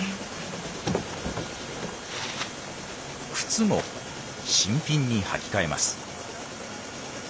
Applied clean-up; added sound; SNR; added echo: none; none; none; none.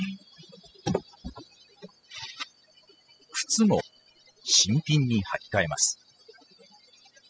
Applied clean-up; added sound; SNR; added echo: classical method spectral subtraction.